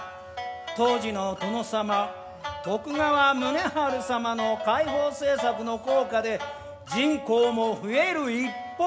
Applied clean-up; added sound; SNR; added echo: none; none; none; none.